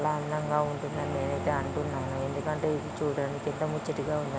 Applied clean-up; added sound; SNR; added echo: none; Bowed string instrument; 11 dB; none.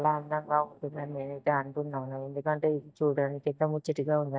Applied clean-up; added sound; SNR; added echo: neural mask model DeepFilterNet 3.